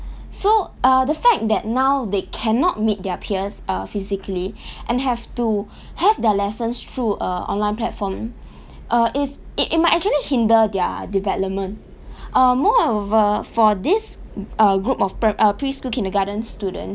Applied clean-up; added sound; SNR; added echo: none; none; none; none.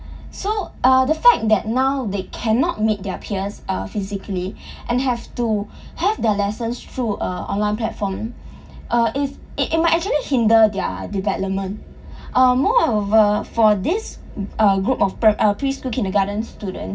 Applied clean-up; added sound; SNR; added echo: none; none; none; reverberation time 0.4 s.